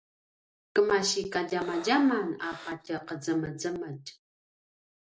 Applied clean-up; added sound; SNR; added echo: none; Breathing; 18 dB; none.